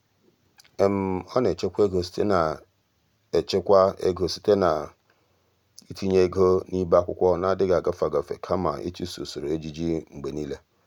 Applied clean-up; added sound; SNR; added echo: none; none; none; none.